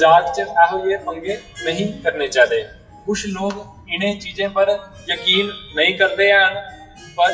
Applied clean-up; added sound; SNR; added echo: classical method WPE with log-MMSE.